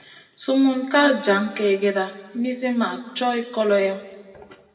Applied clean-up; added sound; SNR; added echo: none; none; none; reverberation time 1.4 s.